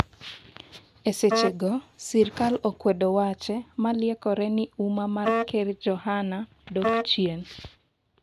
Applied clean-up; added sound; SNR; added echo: none; Wind instrument, woodwind instrument; 3 dB; none.